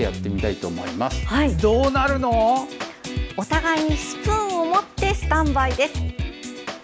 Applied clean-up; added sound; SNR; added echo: none; none; none; none.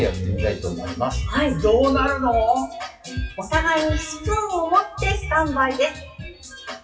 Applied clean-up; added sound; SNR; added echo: classical method WPE with log-MMSE.